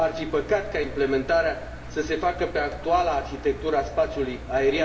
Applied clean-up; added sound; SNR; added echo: none; Engine; 12 dB; reverberation time 0.8 s.